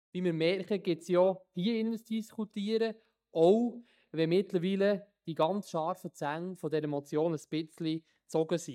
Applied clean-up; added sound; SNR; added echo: neural mask model DeepFilterNet 3.